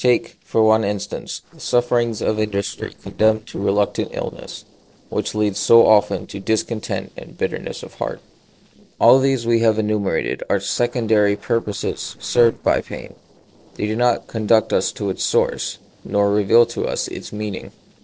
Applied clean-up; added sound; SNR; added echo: neural separator model SepFormer DNS4.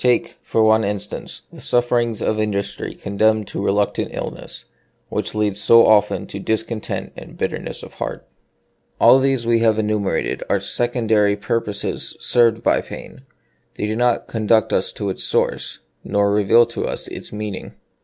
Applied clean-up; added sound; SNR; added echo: none; none; none; none.